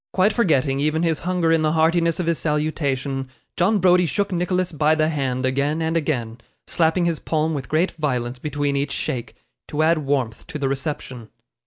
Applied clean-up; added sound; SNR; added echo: none; none; none; none.